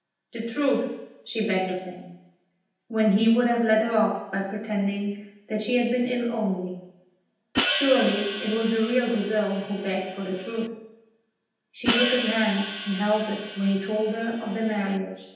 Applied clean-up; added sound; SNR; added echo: none; Hi-hat; 6 dB; reverberation time 0.9 s.